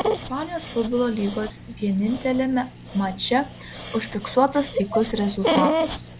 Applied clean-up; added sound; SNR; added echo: none; Dog; 4 dB; none.